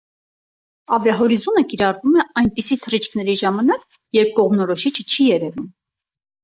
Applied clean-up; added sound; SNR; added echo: neural mask model DeepFilterNet 3.